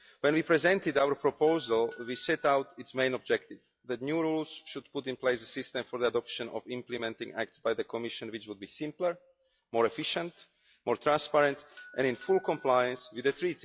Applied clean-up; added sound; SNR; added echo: classical method log-MMSE.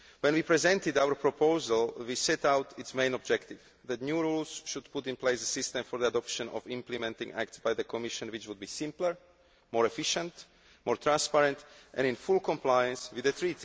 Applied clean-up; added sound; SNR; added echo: none; none; none; none.